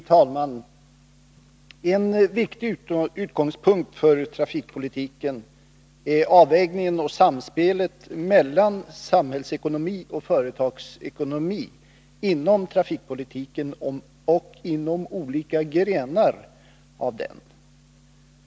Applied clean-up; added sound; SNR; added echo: none; none; none; none.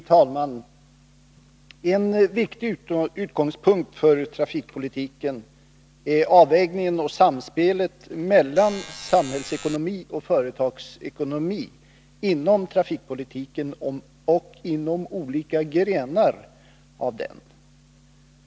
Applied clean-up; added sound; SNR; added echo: none; Alarm; 15 dB; none.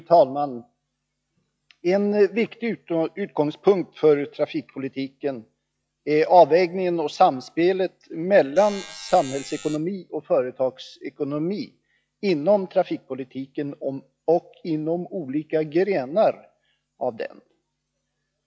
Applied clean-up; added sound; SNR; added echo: classical method log-MMSE.